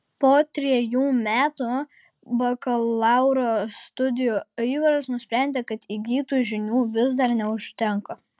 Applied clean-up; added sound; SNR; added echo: none; none; none; none.